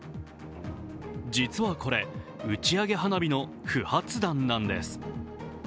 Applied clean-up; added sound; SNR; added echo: none; none; none; none.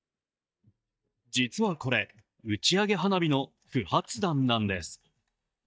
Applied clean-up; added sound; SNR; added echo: neural mask model DeepFilterNet 3.